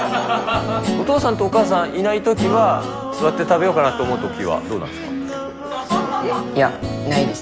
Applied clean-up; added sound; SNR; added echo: none; Guitar; 7 dB; none.